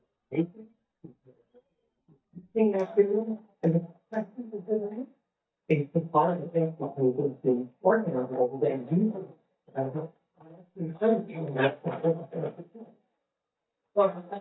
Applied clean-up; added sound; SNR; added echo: neural mask model DeepFilterNet 3.